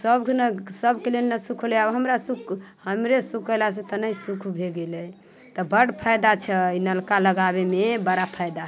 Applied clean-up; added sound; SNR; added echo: none; none; none; none.